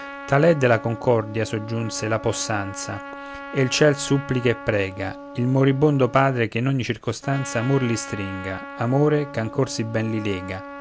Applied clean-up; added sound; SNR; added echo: none; Trumpet; 14 dB; none.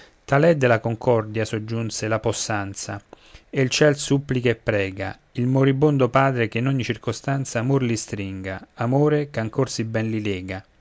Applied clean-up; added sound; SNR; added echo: none; none; none; none.